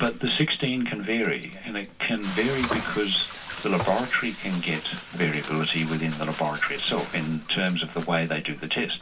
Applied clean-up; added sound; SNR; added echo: none; Frying (food); 12 dB; reverberation time 0.2 s.